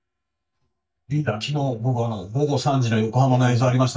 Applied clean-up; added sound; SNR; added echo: neural mask model DeepFilterNet 3.